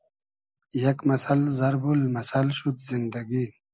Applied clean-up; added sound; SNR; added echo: none; none; none; none.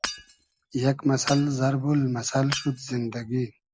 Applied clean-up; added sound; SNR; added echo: none; Shatter / Hammer; 13 dB; none.